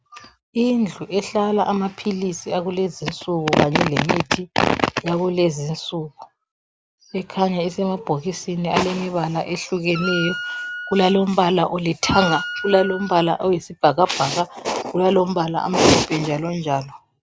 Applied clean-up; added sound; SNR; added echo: none; Wind instrument, woodwind instrument; 9 dB; none.